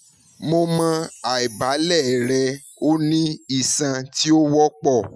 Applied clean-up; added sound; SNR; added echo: classical method Wiener filter.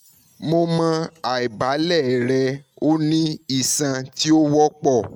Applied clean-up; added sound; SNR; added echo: neural mask model RNNoise.